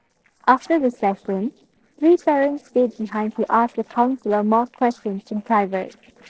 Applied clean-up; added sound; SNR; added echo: neural separator model SepFormer DNS4.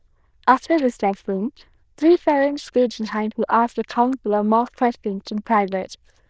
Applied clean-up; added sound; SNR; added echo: neural diffusion model UNIVERSE++.